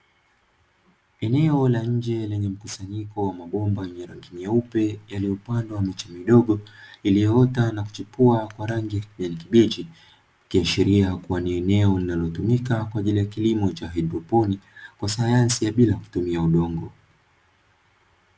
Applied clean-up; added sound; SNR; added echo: none; none; none; none.